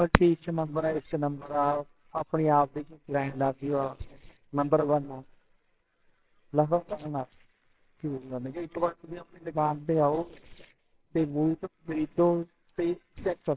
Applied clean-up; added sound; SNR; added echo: neural separator model SepFormer WHAMR!.